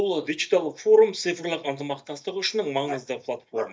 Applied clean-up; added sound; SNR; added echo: neural mask model DeepFilterNet 3.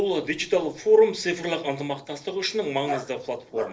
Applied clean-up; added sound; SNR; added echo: neural separator model SepFormer DNS4.